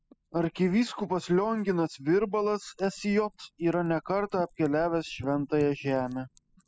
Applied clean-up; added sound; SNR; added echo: classical method spectral subtraction.